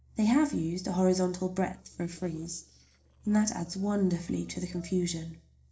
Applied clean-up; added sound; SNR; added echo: neural separator model SepFormer DNS4.